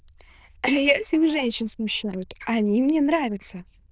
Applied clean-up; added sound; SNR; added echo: neural diffusion model UNIVERSE++.